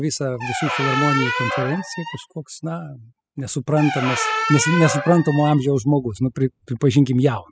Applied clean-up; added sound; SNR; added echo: classical method spectral subtraction.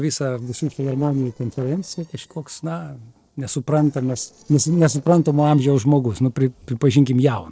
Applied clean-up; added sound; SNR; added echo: neural separator model SepFormer DNS4.